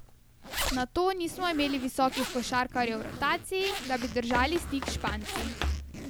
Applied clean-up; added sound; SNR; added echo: none; Zipper (clothing) + Run; 6 dB; none.